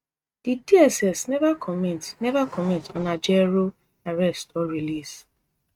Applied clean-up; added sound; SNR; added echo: neural mask model RNNoise.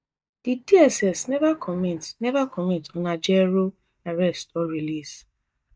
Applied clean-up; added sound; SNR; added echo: neural mask model DeepFilterNet 3.